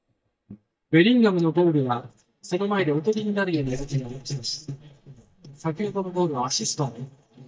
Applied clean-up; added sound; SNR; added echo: neural mask model DeepFilterNet 3.